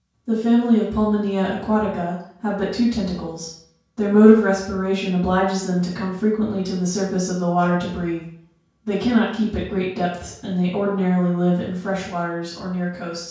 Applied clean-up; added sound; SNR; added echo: none; none; none; reverberation time 0.5 s.